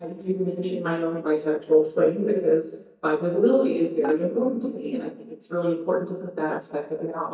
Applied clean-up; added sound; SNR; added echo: neural mask model DeepFilterNet 3.